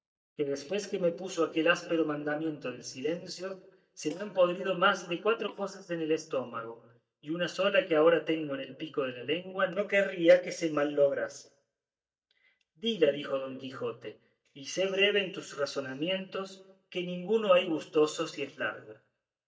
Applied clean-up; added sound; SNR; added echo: neural mask model DeepFilterNet 3.